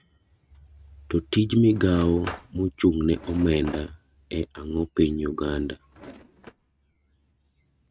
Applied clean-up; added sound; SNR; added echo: neural mask model RNNoise.